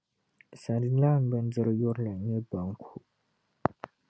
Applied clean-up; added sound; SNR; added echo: none; none; none; none.